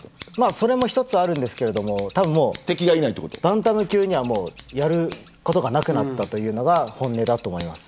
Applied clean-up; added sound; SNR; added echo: none; Scissors; 10 dB; none.